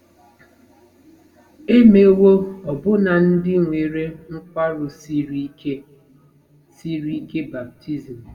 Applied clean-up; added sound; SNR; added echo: none; none; none; reverberation time 0.2 s.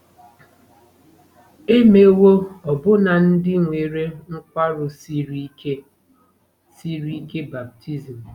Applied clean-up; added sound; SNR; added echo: none; none; none; none.